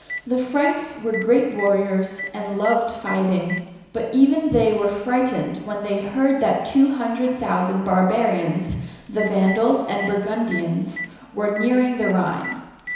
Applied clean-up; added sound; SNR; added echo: none; Telephone; 16 dB; reverberation time 1.0 s.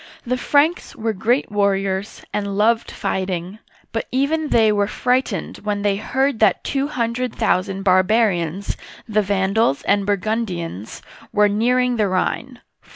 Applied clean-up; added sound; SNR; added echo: none; none; none; none.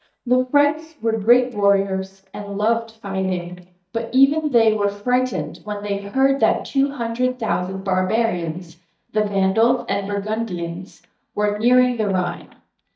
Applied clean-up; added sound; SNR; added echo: neural mask model DeepFilterNet 3.